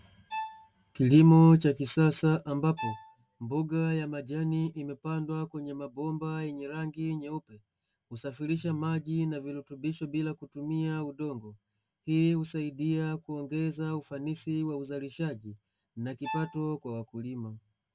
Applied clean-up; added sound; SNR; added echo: none; Bowed string instrument; 13 dB; none.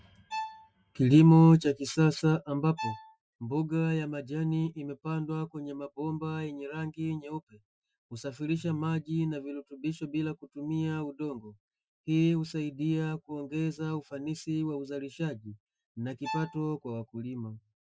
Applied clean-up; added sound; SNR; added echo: classical method Wiener filter.